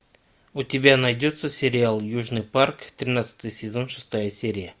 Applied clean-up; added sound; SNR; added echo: none; none; none; none.